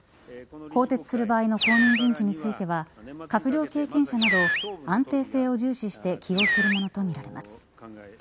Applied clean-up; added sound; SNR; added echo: none; Animal; 2 dB; none.